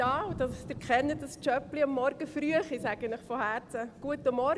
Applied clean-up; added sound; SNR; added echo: none; Thunder; 15 dB; none.